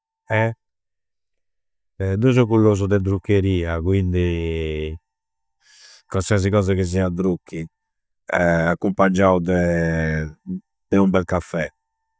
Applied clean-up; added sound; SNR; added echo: neural mask model DeepFilterNet 3.